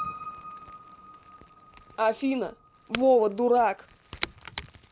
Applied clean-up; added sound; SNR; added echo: none; Crack / Crackle + Piano; 13 dB; none.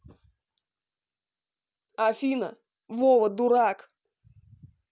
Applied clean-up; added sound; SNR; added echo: none; none; none; none.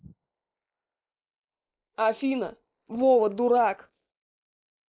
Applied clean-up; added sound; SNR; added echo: neural mask model Resemble Enhance denoiser.